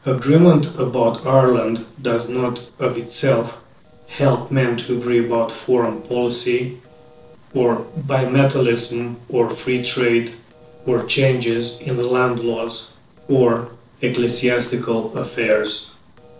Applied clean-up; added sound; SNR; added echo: neural separator model SepFormer DNS4.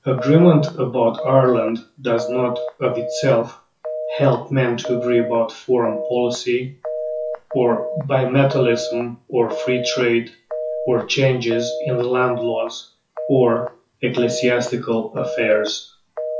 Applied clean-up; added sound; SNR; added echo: classical method WPE with log-MMSE.